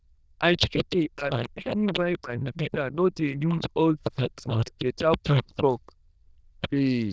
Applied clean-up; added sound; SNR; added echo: neural diffusion model UNIVERSE++.